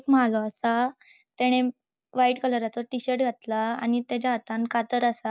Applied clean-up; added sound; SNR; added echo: none; none; none; none.